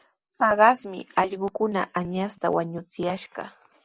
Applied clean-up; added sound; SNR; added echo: none; none; none; none.